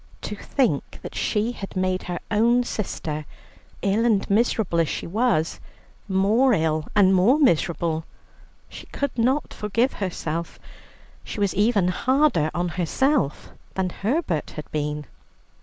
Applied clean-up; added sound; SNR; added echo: none; none; none; none.